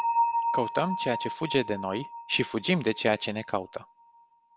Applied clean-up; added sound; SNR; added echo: none; Bell; 3 dB; none.